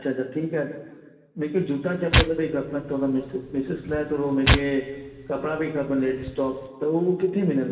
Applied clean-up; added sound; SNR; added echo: none; Tearing; 2 dB; reverberation time 1.4 s.